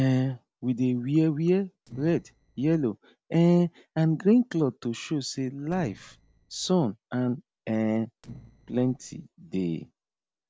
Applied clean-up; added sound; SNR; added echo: neural separator model SepFormer DNS4.